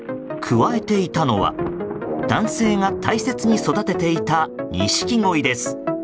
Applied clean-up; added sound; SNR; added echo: none; Brass instrument + Thunder; 13 dB; none.